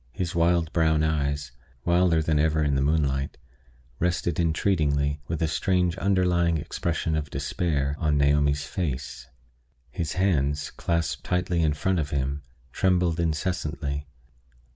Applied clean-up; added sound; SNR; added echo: none; none; none; none.